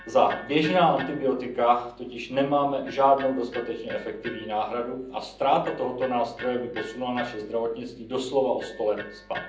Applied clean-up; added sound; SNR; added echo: none; Electric guitar; 17 dB; reverberation time 0.6 s.